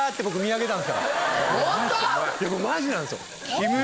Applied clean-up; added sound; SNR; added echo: none; Sink (filling or washing) / Water tap, faucet; 17 dB; none.